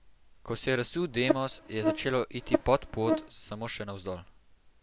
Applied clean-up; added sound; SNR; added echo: none; Buzz; -1 dB; none.